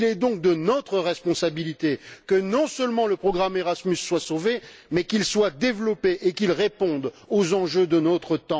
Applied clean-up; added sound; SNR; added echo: none; none; none; none.